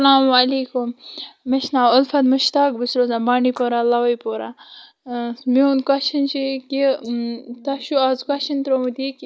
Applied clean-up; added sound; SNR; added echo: neural mask model Resemble Enhance denoiser.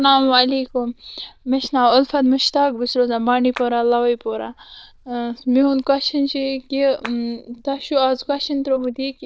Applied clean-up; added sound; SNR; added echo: neural diffusion model UNIVERSE++.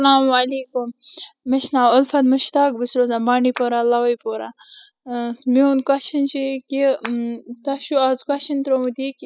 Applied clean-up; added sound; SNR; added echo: classical method spectral subtraction.